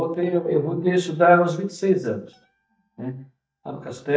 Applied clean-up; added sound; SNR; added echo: neural mask model DeepFilterNet 3.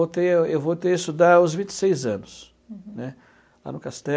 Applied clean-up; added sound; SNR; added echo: none; none; none; none.